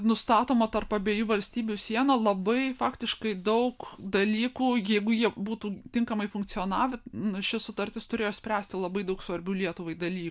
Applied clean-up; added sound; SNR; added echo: none; none; none; none.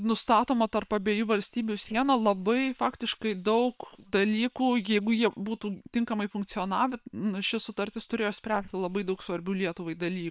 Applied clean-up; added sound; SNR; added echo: neural separator model SepFormer WHAM!.